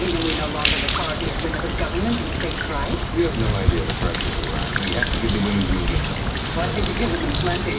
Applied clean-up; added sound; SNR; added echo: none; Bird; -4 dB; reverberation time 0.4 s.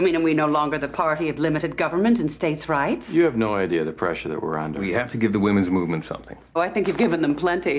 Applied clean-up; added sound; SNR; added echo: none; none; none; none.